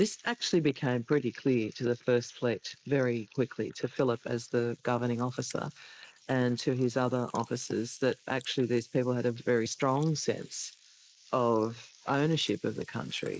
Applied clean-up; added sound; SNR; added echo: neural mask model Resemble Enhance denoiser.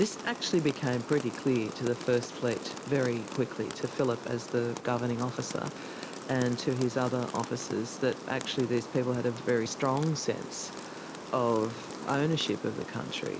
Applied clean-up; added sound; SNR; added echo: none; Rain; 10 dB; none.